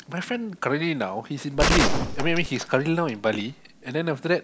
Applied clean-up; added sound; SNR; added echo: none; Gunshot, gunfire; 0 dB; none.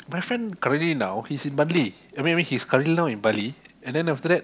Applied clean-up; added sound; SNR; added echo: none; none; none; none.